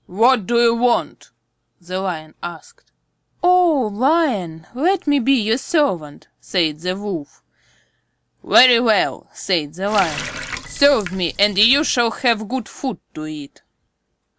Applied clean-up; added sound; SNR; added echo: none; Water tap, faucet; 11 dB; none.